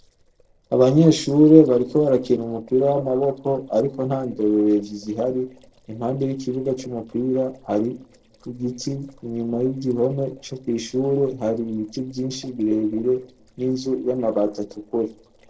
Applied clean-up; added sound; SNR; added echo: neural separator model SepFormer DNS4.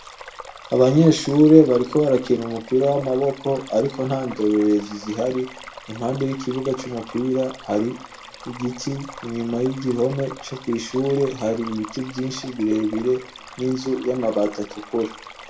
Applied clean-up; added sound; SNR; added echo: none; Stream; 18 dB; reverberation time 0.4 s.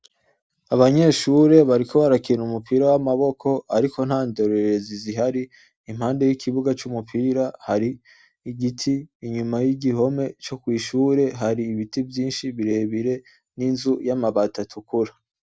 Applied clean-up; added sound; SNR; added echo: none; none; none; none.